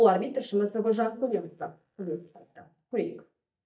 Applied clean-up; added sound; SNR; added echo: neural mask model DeepFilterNet 3.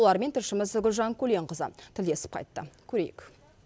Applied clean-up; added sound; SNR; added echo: none; none; none; none.